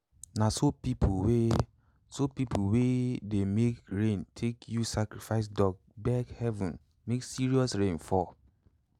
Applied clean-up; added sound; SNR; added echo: none; none; none; none.